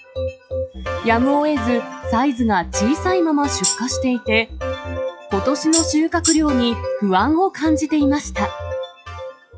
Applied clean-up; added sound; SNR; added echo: classical method log-MMSE.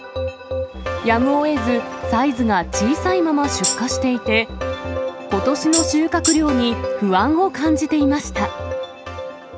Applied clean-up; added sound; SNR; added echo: none; Tambourine; 4 dB; none.